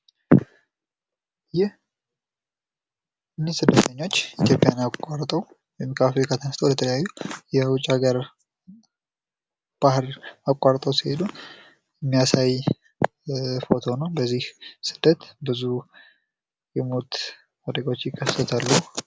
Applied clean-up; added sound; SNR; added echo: none; none; none; none.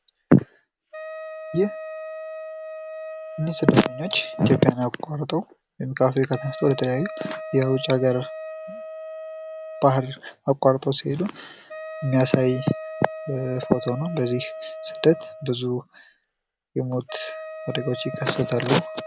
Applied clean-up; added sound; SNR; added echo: none; Wind instrument, woodwind instrument; 12 dB; none.